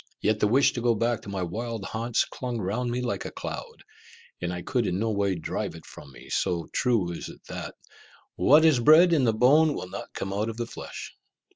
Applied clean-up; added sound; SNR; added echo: none; none; none; none.